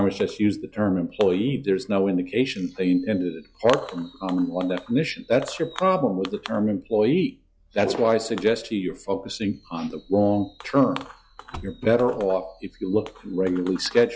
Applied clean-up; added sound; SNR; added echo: classical method log-MMSE.